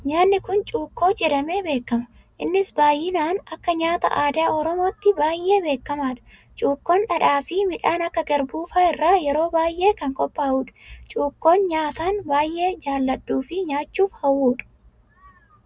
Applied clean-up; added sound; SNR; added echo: none; none; none; none.